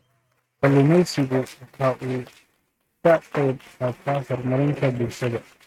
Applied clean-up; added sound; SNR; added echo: neural mask model RNNoise.